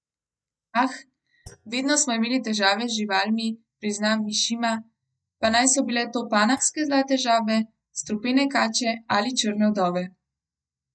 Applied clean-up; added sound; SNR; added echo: neural mask model DeepFilterNet 3.